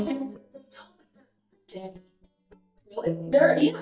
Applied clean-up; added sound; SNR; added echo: neural mask model DeepFilterNet 3.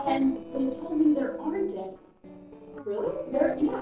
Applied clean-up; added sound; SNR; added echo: neural separator model SepFormer DNS4.